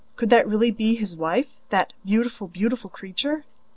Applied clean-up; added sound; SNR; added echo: none; none; none; none.